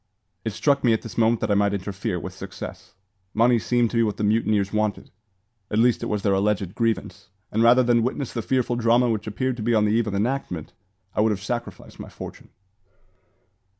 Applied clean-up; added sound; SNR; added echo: none; none; none; none.